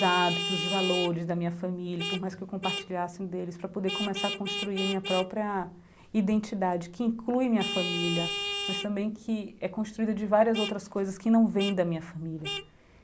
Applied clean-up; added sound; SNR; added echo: none; Vehicle horn, car horn, honking; 7 dB; none.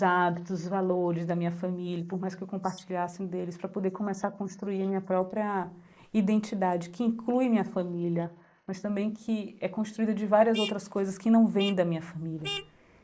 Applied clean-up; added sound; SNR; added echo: neural mask model Resemble Enhance denoiser.